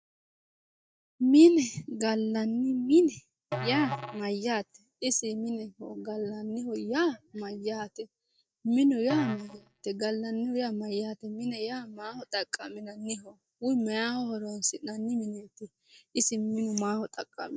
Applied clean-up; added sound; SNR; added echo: neural mask model DeepFilterNet 3.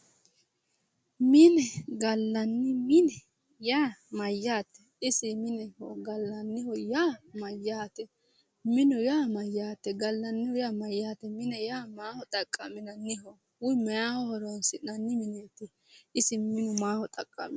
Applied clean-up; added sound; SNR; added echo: none; none; none; none.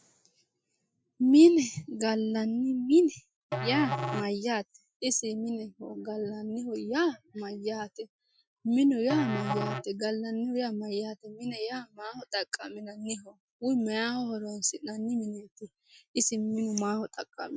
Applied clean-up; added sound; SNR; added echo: classical method Wiener filter.